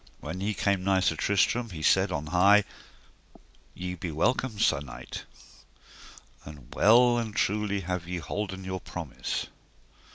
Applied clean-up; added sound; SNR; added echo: none; none; none; none.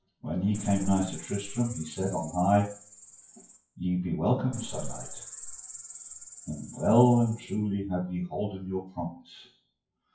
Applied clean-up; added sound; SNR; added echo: classical method WPE with log-MMSE.